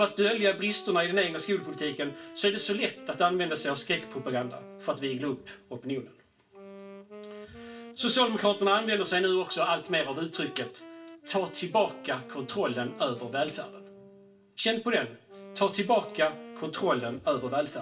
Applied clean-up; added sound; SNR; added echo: none; Wind instrument, woodwind instrument; 17 dB; reverberation time 0.2 s.